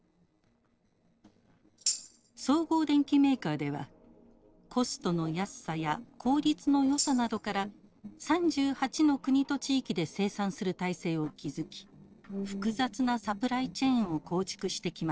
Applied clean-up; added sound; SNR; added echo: neural separator model SepFormer DNS4.